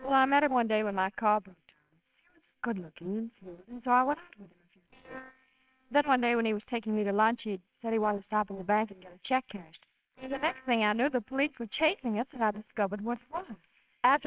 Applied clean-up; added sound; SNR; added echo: neural separator model SepFormer WHAMR!.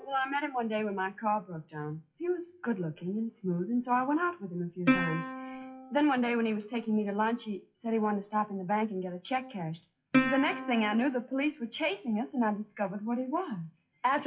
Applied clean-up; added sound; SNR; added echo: classical method WPE with log-MMSE.